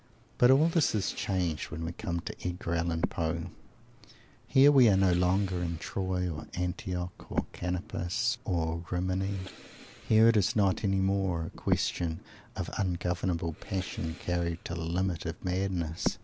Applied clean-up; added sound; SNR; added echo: none; Breathing; 14 dB; none.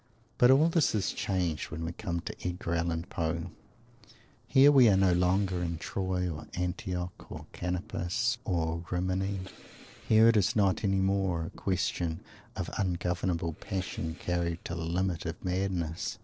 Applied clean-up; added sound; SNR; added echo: neural separator model SepFormer DNS4.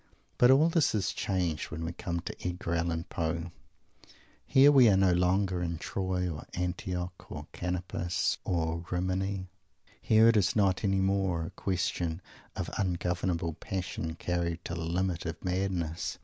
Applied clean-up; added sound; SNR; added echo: none; none; none; none.